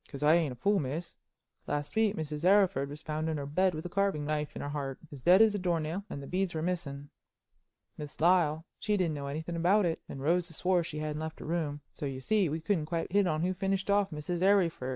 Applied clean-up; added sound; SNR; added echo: none; none; none; none.